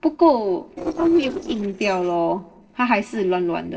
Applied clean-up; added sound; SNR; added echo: neural separator model SepFormer DNS4.